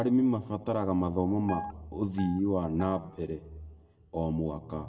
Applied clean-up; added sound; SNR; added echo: none; Guitar; 12 dB; reverberation time 1.0 s.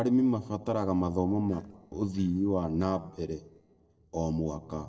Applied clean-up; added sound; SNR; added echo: neural separator model SepFormer DNS4.